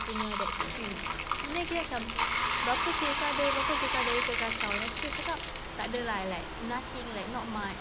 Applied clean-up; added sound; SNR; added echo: none; Bathtub (filling or washing); -5 dB; none.